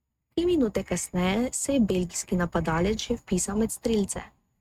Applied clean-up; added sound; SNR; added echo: neural mask model RNNoise.